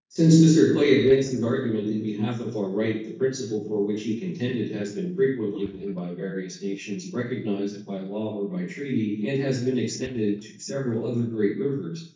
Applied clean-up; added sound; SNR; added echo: neural mask model DeepFilterNet 3.